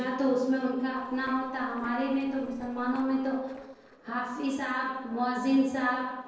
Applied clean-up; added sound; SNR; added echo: neural separator model SepFormer DNS4.